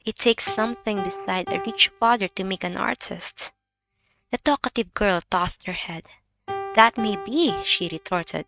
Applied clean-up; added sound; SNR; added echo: neural mask model RNNoise.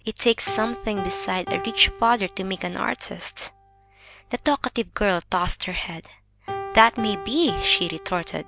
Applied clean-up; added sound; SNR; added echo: none; Piano; 11 dB; none.